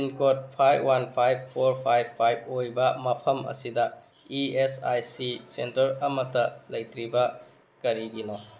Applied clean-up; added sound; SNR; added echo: none; none; none; none.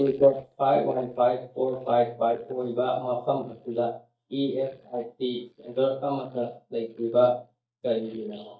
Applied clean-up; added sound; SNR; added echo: neural mask model DeepFilterNet 3.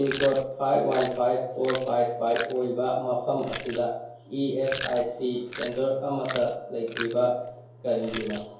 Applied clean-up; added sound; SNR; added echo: none; Chewing, mastication; 10 dB; reverberation time 2.4 s.